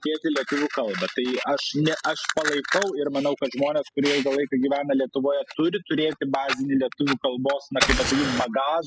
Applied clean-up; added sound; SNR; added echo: classical method spectral subtraction.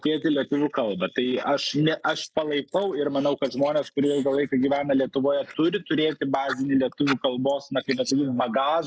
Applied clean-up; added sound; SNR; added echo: neural mask model Resemble Enhance denoiser.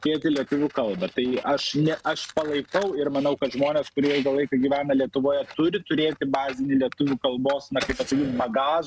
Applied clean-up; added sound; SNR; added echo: neural mask model RNNoise.